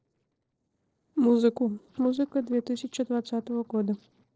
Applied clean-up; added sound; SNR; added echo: neural separator model SepFormer DNS4.